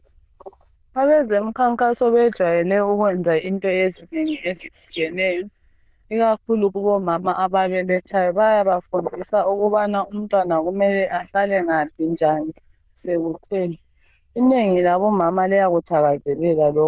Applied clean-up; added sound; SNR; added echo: neural diffusion model UNIVERSE++.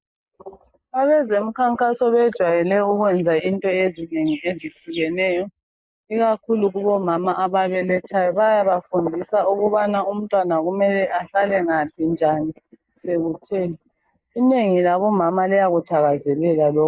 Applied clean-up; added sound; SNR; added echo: neural mask model Resemble Enhance denoiser.